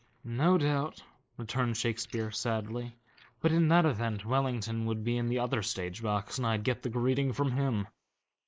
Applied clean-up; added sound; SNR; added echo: neural mask model Resemble Enhance denoiser.